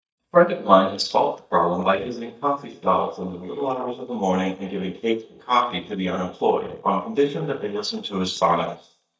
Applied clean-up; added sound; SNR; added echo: neural mask model DeepFilterNet 3.